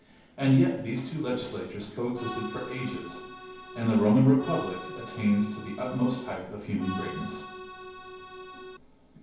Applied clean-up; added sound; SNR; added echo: none; Accordion; 12 dB; reverberation time 0.9 s.